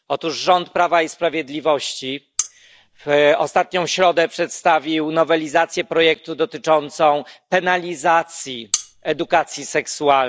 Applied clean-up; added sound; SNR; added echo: neural mask model DeepFilterNet 3.